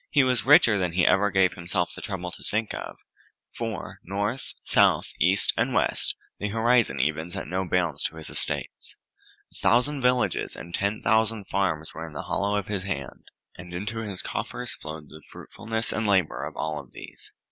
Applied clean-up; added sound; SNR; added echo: none; none; none; none.